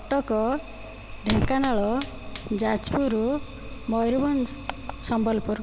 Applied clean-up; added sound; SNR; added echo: none; Fire; 8 dB; none.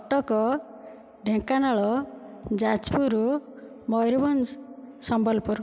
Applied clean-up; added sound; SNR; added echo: none; none; none; none.